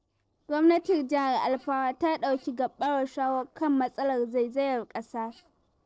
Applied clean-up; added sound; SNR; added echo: neural separator model SepFormer DNS4.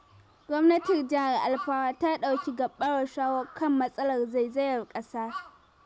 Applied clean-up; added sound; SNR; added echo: none; Crow; 18 dB; none.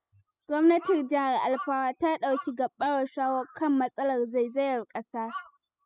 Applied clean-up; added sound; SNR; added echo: classical method spectral subtraction.